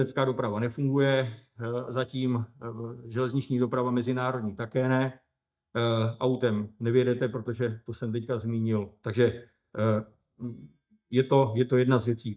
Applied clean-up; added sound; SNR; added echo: neural mask model DeepFilterNet 3.